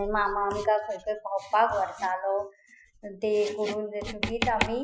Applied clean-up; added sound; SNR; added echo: classical method Wiener filter.